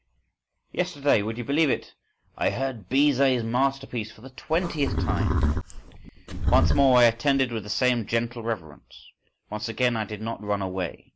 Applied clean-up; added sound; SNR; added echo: none; Livestock, farm animals, working animals; -1 dB; none.